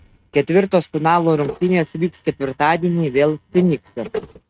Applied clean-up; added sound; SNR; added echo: neural mask model RNNoise.